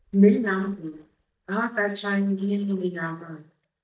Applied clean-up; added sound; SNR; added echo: neural mask model DeepFilterNet 3.